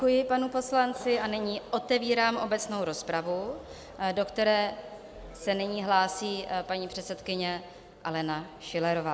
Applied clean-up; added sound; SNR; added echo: none; none; none; none.